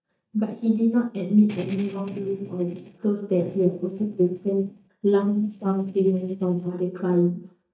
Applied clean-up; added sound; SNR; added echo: neural mask model DeepFilterNet 3.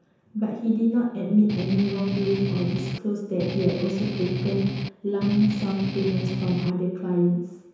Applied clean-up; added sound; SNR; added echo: none; Strum; 4 dB; reverberation time 0.9 s.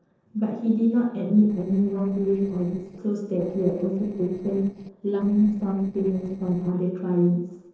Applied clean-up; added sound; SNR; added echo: neural separator model SepFormer DNS4.